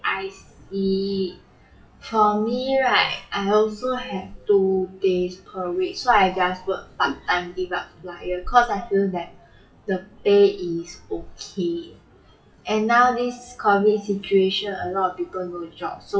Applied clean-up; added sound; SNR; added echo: classical method WPE with log-MMSE.